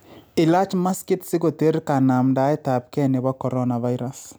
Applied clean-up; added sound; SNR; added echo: none; none; none; none.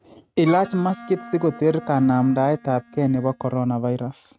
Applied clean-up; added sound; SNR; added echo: neural mask model RNNoise.